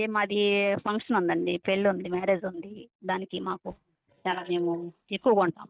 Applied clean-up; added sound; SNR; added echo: neural mask model DeepFilterNet 3.